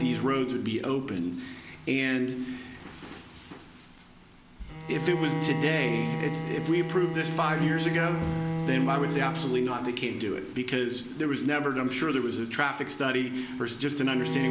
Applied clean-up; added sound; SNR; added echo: none; Bowed string instrument; 6 dB; none.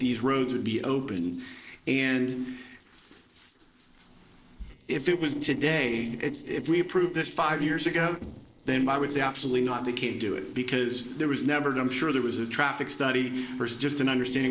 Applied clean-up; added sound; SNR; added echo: neural separator model SepFormer DNS4.